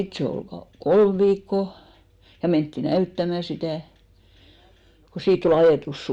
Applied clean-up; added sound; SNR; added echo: none; none; none; none.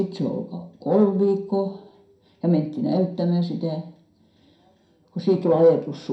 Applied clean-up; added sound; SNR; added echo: none; none; none; reverberation time 0.4 s.